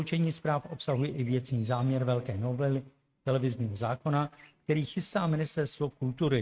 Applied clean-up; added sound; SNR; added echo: neural mask model RNNoise.